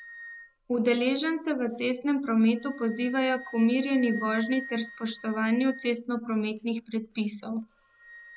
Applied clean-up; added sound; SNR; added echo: none; Wind instrument, woodwind instrument; 18 dB; none.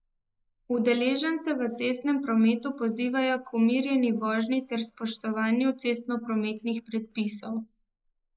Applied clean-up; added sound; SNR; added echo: neural mask model Resemble Enhance denoiser.